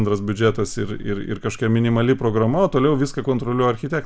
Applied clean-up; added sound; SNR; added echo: none; none; none; none.